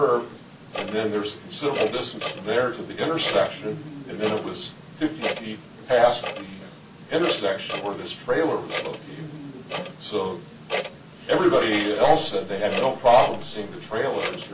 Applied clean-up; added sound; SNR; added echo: none; Clock; 10 dB; reverberation time 0.2 s.